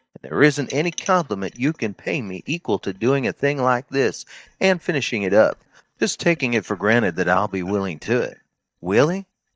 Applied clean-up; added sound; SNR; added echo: neural mask model DeepFilterNet 3.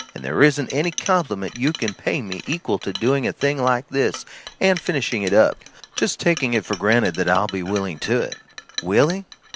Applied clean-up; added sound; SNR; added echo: none; Chink, clink; 15 dB; none.